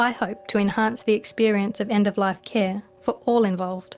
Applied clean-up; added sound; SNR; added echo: none; none; none; none.